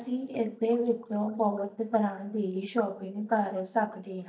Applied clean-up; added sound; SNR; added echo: neural mask model DeepFilterNet 3.